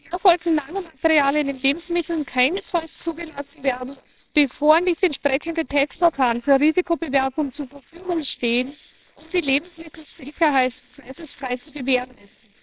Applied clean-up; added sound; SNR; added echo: neural separator model SepFormer WHAMR!.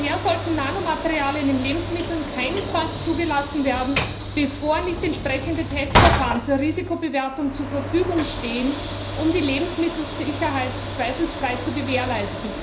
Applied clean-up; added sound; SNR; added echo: none; Sliding door / Train; 3 dB; reverberation time 0.5 s.